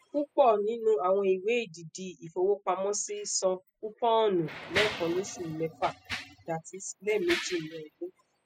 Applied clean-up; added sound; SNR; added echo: classical method spectral subtraction.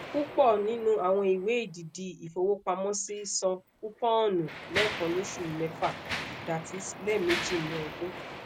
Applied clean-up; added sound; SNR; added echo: none; Mechanisms; 9 dB; none.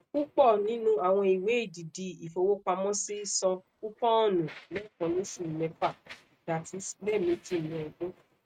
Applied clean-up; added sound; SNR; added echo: neural mask model RNNoise.